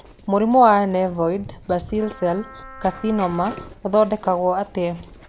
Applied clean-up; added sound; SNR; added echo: none; Dog + Wind instrument, woodwind instrument; 19 dB; none.